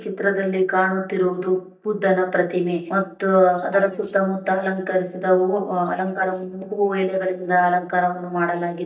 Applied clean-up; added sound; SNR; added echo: neural mask model DeepFilterNet 3.